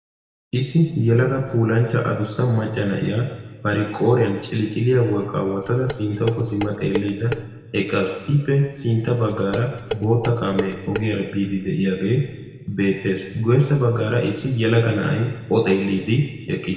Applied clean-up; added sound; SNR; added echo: none; Dishes, pots, and pans; 11 dB; reverberation time 1.3 s.